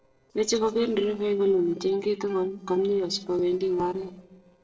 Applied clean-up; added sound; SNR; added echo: neural separator model SepFormer DNS4.